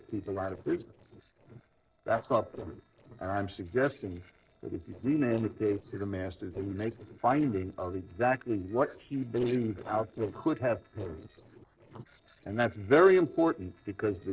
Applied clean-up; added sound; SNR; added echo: neural separator model SepFormer DNS4.